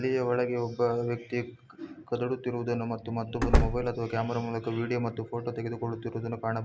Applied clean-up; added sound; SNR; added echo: none; Slam; -3 dB; none.